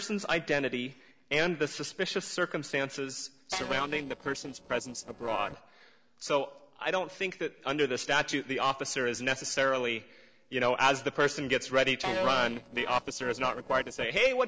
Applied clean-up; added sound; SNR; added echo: neural separator model SepFormer DNS4.